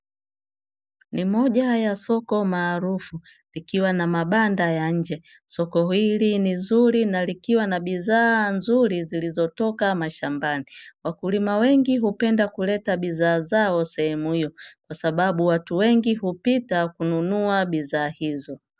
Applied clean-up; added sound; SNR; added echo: none; none; none; none.